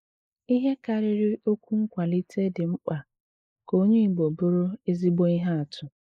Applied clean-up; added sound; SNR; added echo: neural mask model Resemble Enhance denoiser.